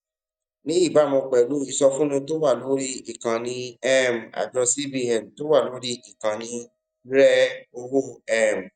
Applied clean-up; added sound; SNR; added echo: neural mask model DeepFilterNet 3.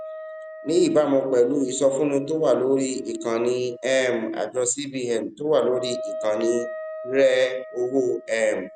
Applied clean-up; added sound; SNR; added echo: none; Wind instrument, woodwind instrument; 14 dB; none.